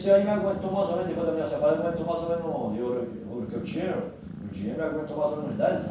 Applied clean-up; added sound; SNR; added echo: none; Purr; 11 dB; reverberation time 0.7 s.